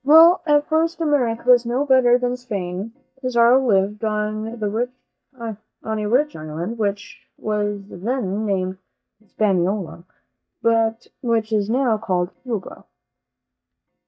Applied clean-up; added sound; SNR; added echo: neural mask model DeepFilterNet 3.